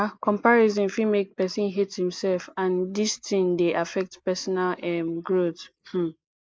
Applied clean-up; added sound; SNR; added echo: neural mask model Resemble Enhance denoiser.